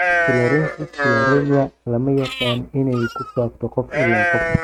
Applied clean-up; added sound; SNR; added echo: neural mask model RNNoise.